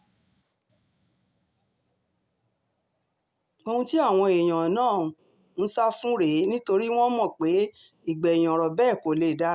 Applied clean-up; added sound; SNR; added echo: none; none; none; none.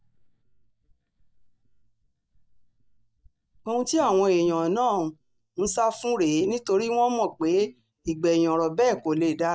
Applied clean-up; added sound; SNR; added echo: neural mask model DeepFilterNet 3.